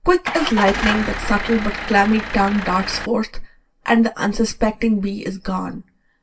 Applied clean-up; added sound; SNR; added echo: none; Engine starting / Car; 6 dB; reverberation time 0.2 s.